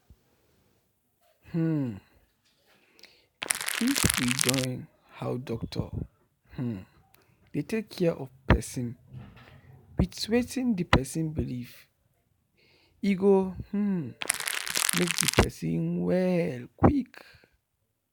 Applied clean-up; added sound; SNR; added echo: none; Crackle; -1 dB; none.